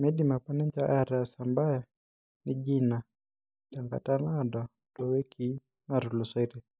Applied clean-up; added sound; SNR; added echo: neural mask model Resemble Enhance denoiser.